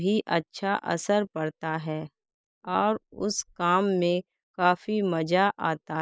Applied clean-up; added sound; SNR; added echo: neural mask model Resemble Enhance denoiser.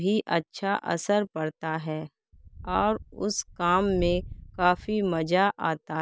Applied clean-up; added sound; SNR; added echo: none; Wind; 13 dB; none.